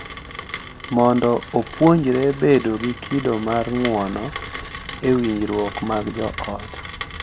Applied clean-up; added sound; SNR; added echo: none; Rain; 12 dB; none.